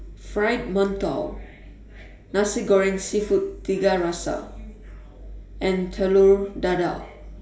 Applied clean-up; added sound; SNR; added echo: none; none; none; reverberation time 0.7 s.